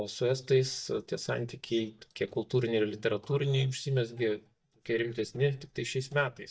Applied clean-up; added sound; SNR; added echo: neural mask model DeepFilterNet 3.